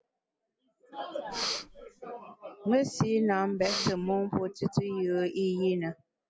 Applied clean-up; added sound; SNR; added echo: none; Breathing; 7 dB; none.